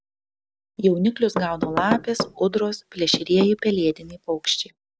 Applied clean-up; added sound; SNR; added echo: none; Knock / Wood; 8 dB; none.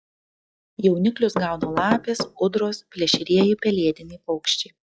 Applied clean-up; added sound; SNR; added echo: classical method log-MMSE.